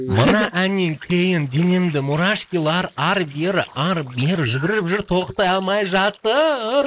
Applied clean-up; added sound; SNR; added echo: neural mask model Resemble Enhance denoiser.